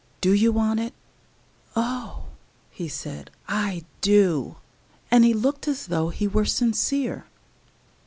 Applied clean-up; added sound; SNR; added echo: none; none; none; none.